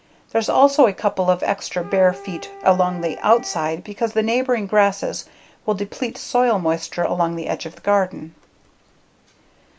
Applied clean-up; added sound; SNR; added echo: none; Wind instrument, woodwind instrument; 18 dB; none.